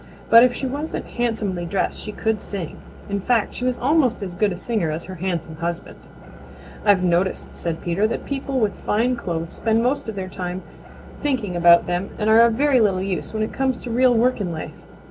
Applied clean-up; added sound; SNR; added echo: none; Musical instrument; 20 dB; none.